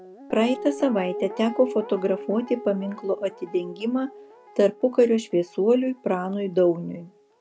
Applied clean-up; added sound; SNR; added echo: none; Guitar; 15 dB; none.